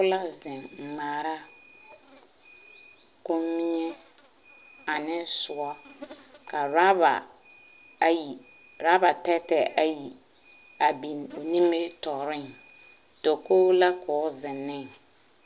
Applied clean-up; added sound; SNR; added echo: none; none; none; none.